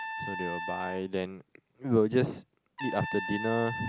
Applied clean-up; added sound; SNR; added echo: none; Trumpet; 8 dB; none.